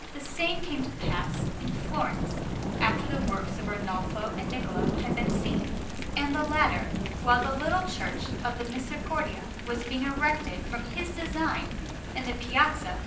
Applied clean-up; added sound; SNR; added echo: none; Thunder / Rain; 1 dB; reverberation time 0.6 s.